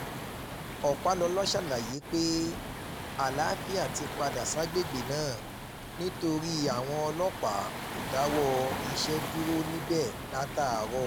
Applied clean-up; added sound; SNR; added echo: none; Waves, surf; 6 dB; none.